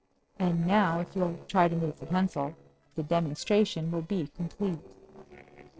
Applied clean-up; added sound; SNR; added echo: neural separator model SepFormer DNS4.